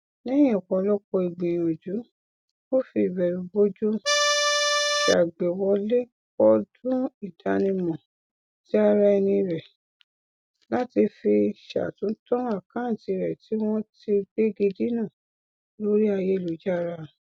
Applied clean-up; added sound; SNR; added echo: none; Accordion; -3 dB; none.